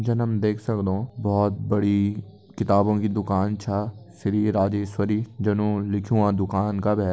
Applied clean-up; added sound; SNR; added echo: none; none; none; none.